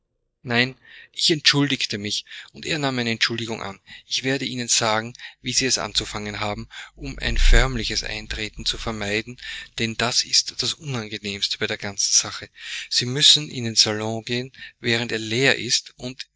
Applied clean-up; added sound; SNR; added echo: neural mask model DeepFilterNet 3.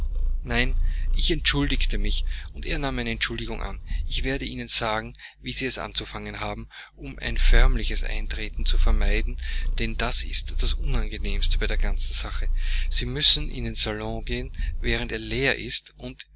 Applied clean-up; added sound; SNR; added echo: none; Purr; -4 dB; none.